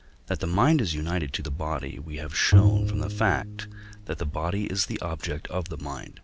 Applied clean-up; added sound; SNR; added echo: none; Bowed string instrument; -3 dB; none.